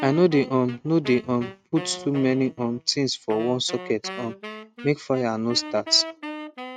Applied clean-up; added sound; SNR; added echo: neural mask model RNNoise.